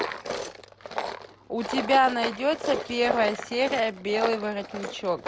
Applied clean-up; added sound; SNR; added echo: none; Tools; 6 dB; none.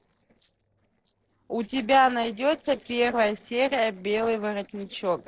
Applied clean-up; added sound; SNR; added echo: neural separator model SepFormer DNS4.